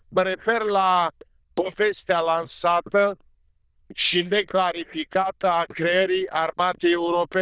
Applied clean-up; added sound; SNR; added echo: neural diffusion model UNIVERSE++.